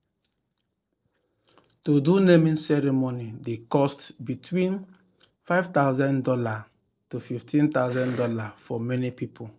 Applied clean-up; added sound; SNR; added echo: neural separator model SepFormer DNS4.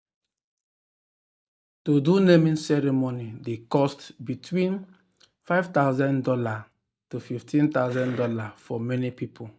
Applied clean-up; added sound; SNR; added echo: neural mask model DeepFilterNet 3.